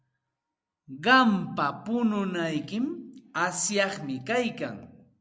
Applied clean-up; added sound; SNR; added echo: none; none; none; none.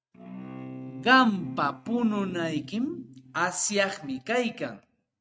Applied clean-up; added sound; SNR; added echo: neural mask model RNNoise.